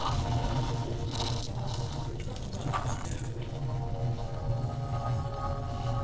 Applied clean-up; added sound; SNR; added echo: neural separator model SepFormer DNS4.